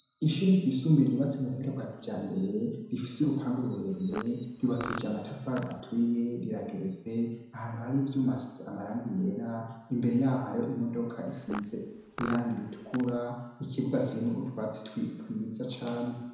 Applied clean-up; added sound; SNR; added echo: none; Fart; 12 dB; reverberation time 1.0 s.